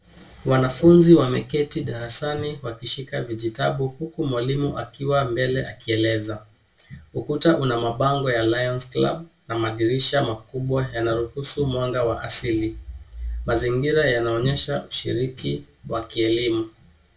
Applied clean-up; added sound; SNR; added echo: none; none; none; reverberation time 0.2 s.